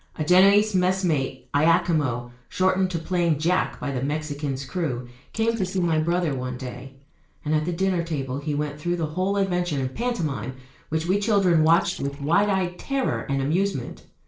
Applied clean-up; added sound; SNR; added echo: neural separator model SepFormer DNS4.